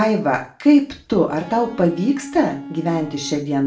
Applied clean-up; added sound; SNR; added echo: none; Electric guitar; 15 dB; reverberation time 0.3 s.